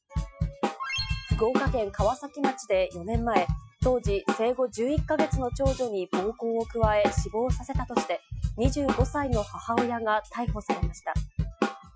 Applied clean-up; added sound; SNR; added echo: classical method Wiener filter.